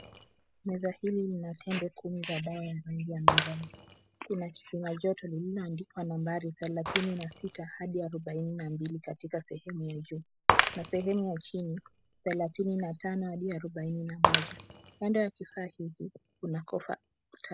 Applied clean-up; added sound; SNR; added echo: none; Shatter; 1 dB; none.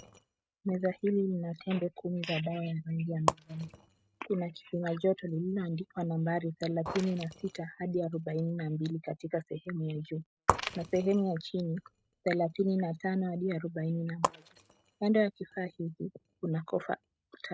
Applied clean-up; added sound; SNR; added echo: neural mask model RNNoise.